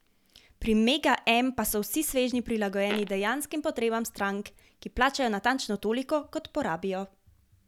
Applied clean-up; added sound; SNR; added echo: none; Fart; 11 dB; none.